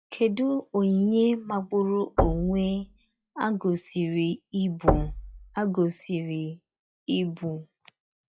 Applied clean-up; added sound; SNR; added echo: classical method log-MMSE.